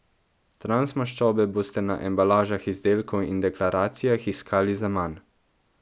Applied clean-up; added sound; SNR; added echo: none; none; none; none.